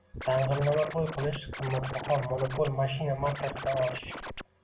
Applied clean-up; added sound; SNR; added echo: none; Scratching (performance technique); 9 dB; reverberation time 0.2 s.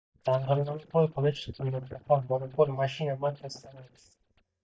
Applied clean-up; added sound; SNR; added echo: neural mask model DeepFilterNet 3.